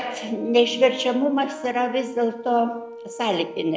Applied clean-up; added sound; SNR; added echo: none; Brass instrument; 16 dB; none.